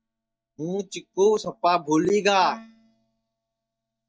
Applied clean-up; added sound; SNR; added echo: neural mask model DeepFilterNet 3.